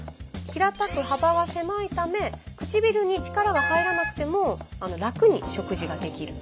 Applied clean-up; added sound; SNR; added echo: none; Wind instrument, woodwind instrument; 4 dB; none.